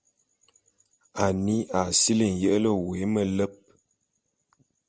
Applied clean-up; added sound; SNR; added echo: none; none; none; none.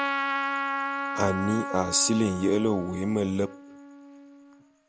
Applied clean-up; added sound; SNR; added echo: none; Trumpet; 5 dB; none.